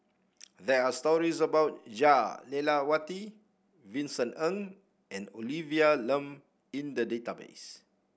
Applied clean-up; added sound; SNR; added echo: none; none; none; none.